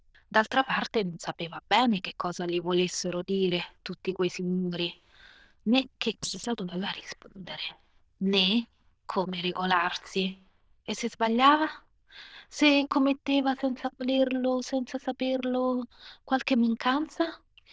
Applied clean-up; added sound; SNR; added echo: neural diffusion model UNIVERSE++.